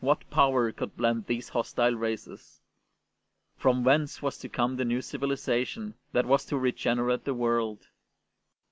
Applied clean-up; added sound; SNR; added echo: none; none; none; none.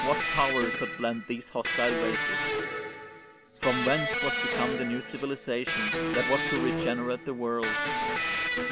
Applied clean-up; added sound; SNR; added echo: none; Electric guitar; -1 dB; none.